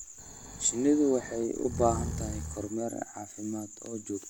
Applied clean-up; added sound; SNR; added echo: none; Breathing; 7 dB; none.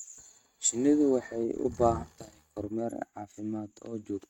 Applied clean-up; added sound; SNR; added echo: neural mask model RNNoise.